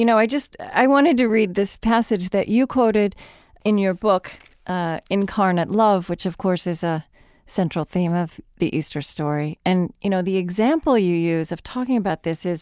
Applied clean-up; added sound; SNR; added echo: none; none; none; none.